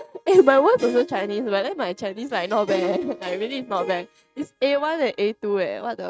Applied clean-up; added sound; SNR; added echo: neural mask model RNNoise.